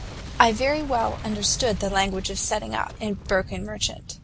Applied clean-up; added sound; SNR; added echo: none; Boom; 11 dB; none.